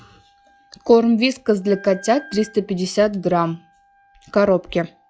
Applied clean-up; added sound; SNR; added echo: classical method log-MMSE.